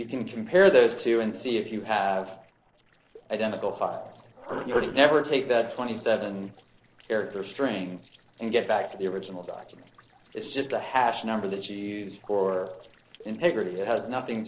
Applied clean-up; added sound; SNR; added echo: neural separator model SepFormer DNS4.